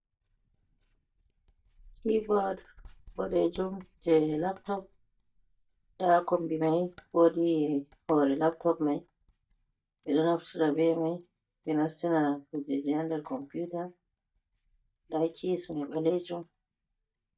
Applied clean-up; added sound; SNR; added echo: neural mask model DeepFilterNet 3.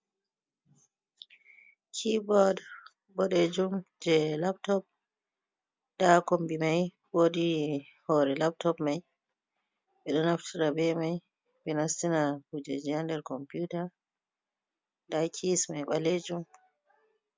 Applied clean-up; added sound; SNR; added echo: none; none; none; none.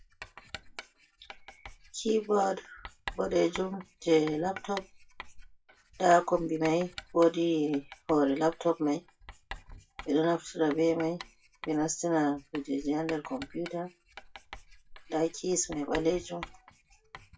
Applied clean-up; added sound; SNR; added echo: classical method WPE with log-MMSE.